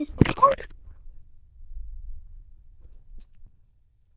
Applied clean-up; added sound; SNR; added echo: neural diffusion model UNIVERSE++.